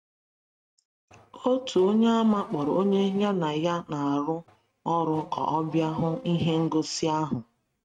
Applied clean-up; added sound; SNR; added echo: neural mask model RNNoise.